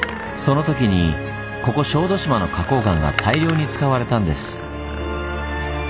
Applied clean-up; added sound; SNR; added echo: none; Door; 15 dB; none.